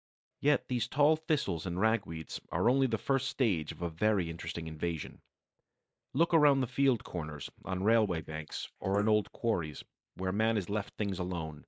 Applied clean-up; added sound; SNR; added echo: neural mask model Resemble Enhance denoiser.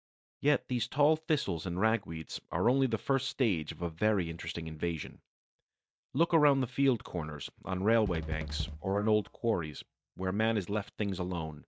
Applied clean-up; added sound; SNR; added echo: neural mask model DeepFilterNet 3.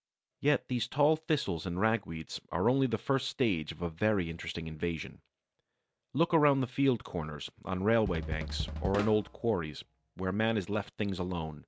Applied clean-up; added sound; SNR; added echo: none; Drum kit; 7 dB; none.